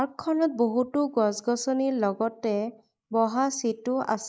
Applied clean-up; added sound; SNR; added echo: neural mask model Resemble Enhance denoiser.